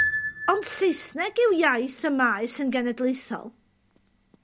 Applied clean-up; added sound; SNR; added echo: none; Piano; 9 dB; none.